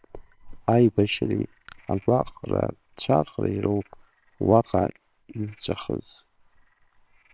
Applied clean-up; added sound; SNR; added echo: neural separator model SepFormer WHAMR!.